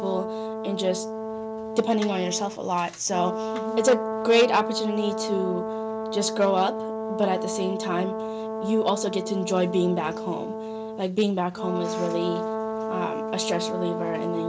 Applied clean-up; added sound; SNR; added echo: none; Brass instrument; 4 dB; none.